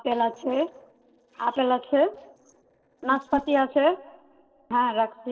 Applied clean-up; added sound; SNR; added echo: neural separator model SepFormer DNS4.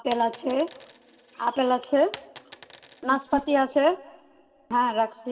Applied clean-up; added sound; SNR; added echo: none; Coin (dropping); 17 dB; reverberation time 1.1 s.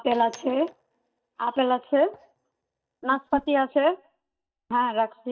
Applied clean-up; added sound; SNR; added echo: neural mask model DeepFilterNet 3.